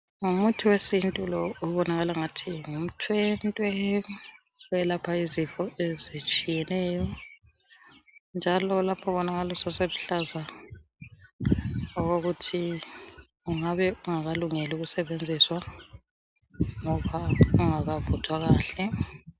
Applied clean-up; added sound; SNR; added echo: none; none; none; none.